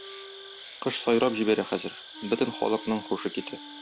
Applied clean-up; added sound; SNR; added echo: none; Wind instrument, woodwind instrument + Insect; 14 dB; none.